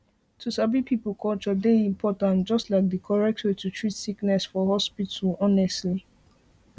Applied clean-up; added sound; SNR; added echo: none; none; none; none.